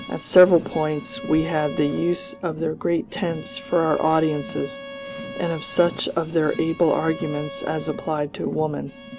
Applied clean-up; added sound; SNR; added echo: none; Bowed string instrument + Car; 14 dB; none.